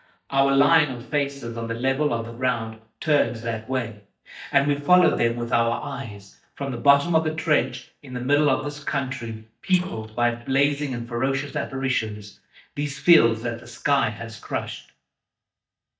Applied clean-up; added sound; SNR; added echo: neural mask model DeepFilterNet 3.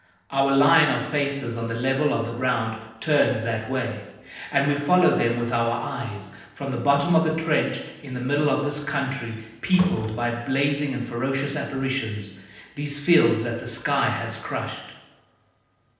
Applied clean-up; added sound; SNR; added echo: neural separator model SepFormer DNS4.